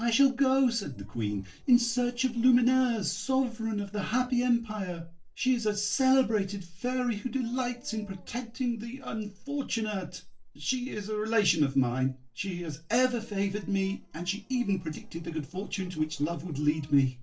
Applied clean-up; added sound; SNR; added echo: neural separator model SepFormer DNS4.